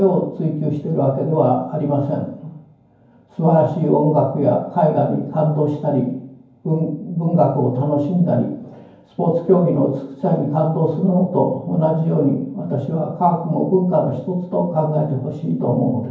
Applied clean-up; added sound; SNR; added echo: none; none; none; reverberation time 0.9 s.